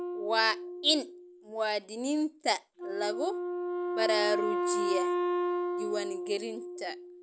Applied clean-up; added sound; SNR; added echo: none; Wind instrument, woodwind instrument; 1 dB; none.